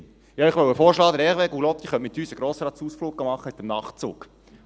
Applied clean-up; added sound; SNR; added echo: none; none; none; none.